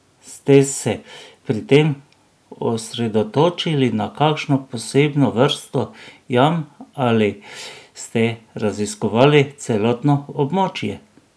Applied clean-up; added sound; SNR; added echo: none; none; none; none.